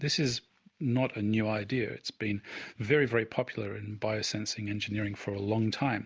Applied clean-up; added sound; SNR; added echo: none; none; none; none.